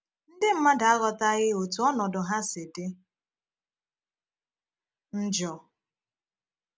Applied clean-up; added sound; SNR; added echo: none; none; none; none.